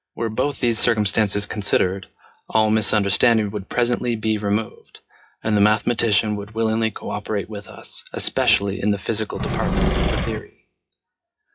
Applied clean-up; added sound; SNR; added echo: classical method WPE with log-MMSE.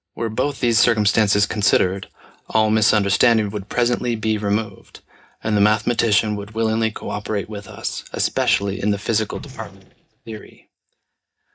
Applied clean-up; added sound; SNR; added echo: neural mask model DeepFilterNet 3.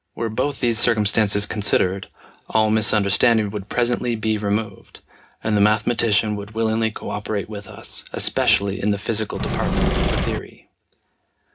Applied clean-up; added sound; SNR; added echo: none; Engine / Mechanisms; -1 dB; reverberation time 0.3 s.